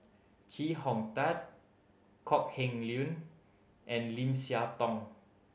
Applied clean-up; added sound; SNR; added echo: none; none; none; none.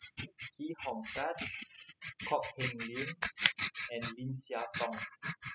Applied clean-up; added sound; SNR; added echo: classical method spectral subtraction.